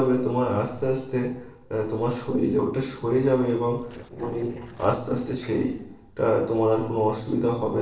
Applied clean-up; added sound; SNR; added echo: neural separator model SepFormer DNS4.